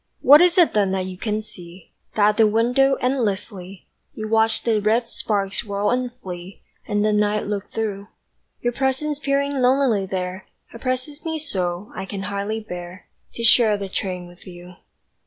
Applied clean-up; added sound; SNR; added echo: none; none; none; none.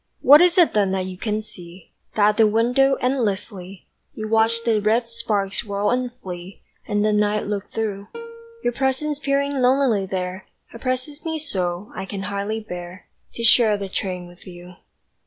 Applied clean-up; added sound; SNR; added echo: none; Plucked string instrument; 18 dB; none.